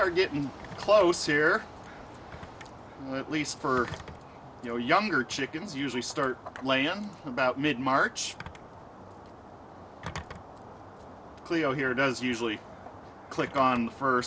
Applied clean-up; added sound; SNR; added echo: none; Telephone; 20 dB; none.